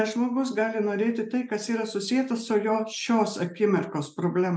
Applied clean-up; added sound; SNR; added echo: none; none; none; none.